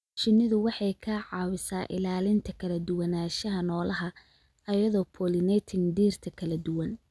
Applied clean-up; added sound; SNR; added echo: none; none; none; none.